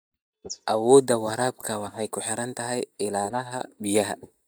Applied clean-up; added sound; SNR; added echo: neural mask model DeepFilterNet 3.